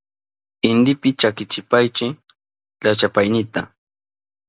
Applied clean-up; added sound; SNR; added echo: none; none; none; none.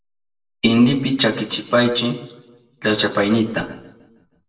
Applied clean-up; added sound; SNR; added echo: none; none; none; reverberation time 0.7 s.